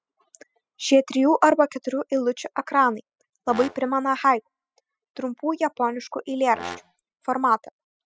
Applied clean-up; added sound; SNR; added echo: classical method spectral subtraction.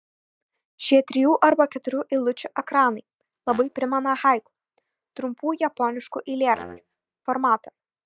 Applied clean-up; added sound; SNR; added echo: neural mask model DeepFilterNet 3.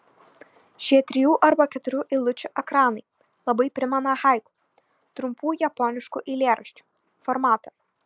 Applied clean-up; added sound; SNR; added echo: none; none; none; none.